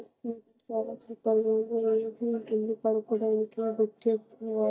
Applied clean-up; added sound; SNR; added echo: neural mask model DeepFilterNet 3.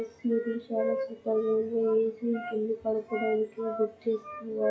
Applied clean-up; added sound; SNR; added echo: classical method WPE with log-MMSE.